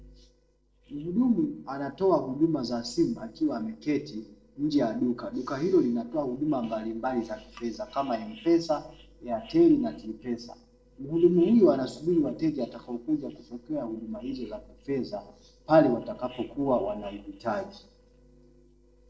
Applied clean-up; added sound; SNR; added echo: neural separator model SepFormer DNS4.